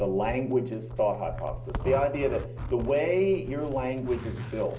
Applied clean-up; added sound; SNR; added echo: none; Zipper (clothing); 8 dB; reverberation time 0.5 s.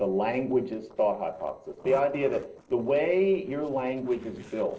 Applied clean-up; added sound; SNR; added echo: neural separator model SepFormer DNS4.